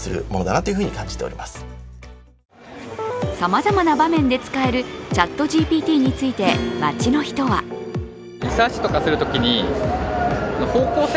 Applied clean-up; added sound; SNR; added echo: none; Acoustic guitar / Strum; 11 dB; none.